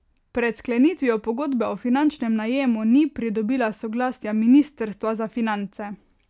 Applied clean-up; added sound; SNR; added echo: none; none; none; none.